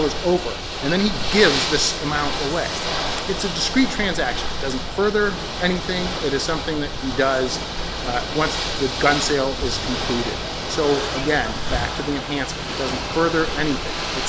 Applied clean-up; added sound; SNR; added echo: none; Ocean / Boat, Water vehicle; 4 dB; none.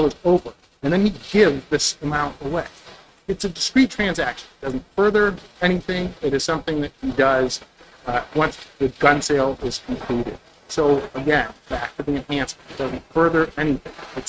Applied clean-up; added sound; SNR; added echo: neural mask model RNNoise.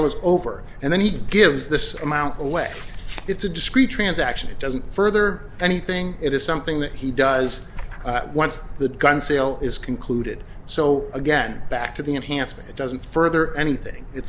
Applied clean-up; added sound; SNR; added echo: none; none; none; none.